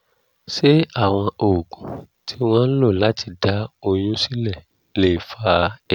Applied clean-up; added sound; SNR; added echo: none; none; none; none.